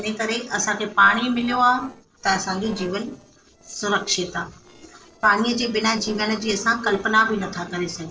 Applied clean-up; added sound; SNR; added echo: neural separator model SepFormer DNS4.